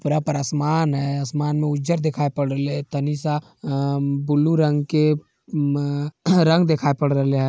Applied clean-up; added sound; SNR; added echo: none; none; none; none.